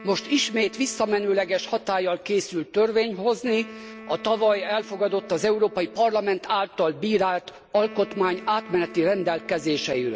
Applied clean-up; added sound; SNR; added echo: none; Wind instrument, woodwind instrument; 20 dB; none.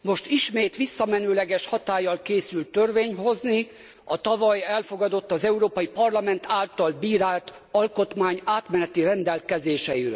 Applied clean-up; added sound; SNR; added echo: none; none; none; none.